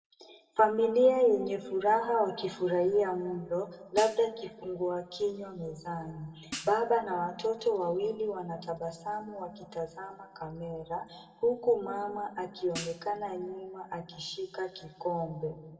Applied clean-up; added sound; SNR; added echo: none; Hi-hat; 13 dB; reverberation time 1.0 s.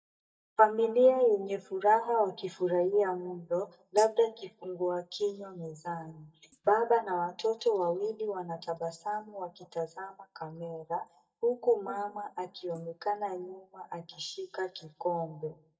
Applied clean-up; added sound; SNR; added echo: neural mask model DeepFilterNet 3.